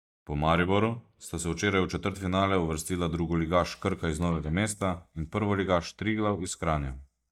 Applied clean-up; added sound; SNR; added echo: neural mask model DeepFilterNet 3.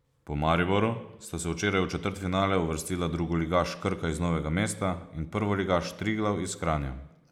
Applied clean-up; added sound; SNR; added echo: none; none; none; none.